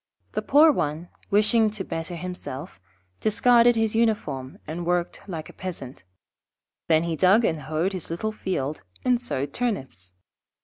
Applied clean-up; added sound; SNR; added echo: none; none; none; none.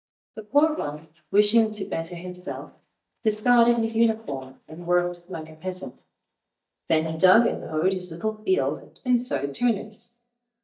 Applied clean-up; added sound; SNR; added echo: neural mask model DeepFilterNet 3.